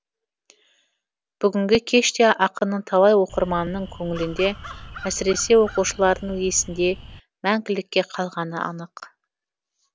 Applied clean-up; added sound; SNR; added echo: none; Crow; 15 dB; none.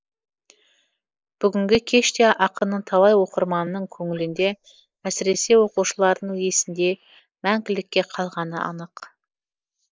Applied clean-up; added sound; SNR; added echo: neural mask model Resemble Enhance denoiser.